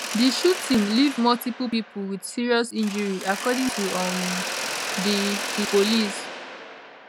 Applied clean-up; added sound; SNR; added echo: none; Mechanisms; 7 dB; none.